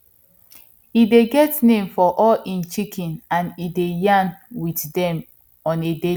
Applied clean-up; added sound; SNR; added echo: none; none; none; none.